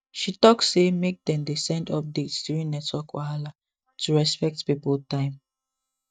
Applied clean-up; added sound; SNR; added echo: neural mask model DeepFilterNet 3.